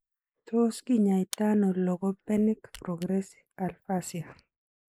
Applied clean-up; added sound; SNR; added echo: neural mask model Resemble Enhance denoiser.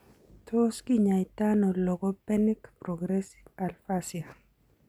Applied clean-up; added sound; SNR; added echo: none; none; none; none.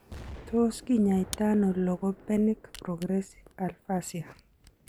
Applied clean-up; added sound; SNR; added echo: none; Camera + Explosion; 18 dB; none.